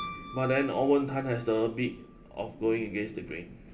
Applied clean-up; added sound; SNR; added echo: none; Keyboard (musical); 17 dB; reverberation time 0.8 s.